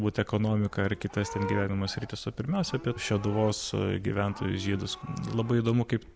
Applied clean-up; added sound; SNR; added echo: none; Livestock, farm animals, working animals; 15 dB; none.